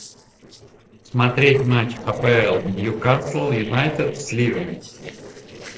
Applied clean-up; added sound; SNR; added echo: neural separator model SepFormer DNS4.